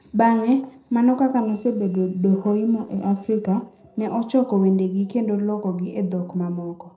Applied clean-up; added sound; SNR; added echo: neural separator model SepFormer DNS4.